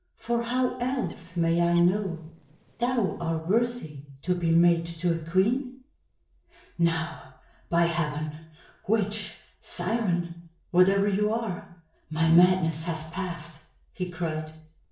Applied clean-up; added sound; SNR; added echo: neural separator model SepFormer DNS4.